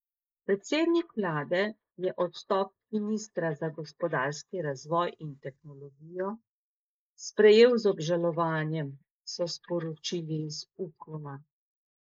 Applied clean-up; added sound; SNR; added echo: neural mask model Resemble Enhance denoiser.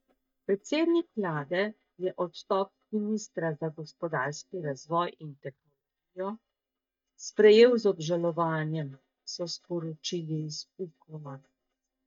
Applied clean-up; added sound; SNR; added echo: neural mask model DeepFilterNet 3.